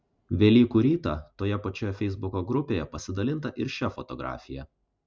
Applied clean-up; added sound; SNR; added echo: none; none; none; none.